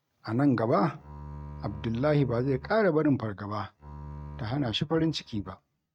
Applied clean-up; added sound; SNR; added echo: neural mask model RNNoise.